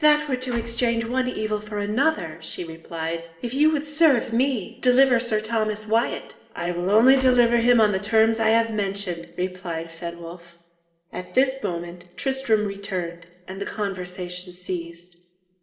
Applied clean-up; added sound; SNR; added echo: none; Explosion; 17 dB; reverberation time 1.0 s.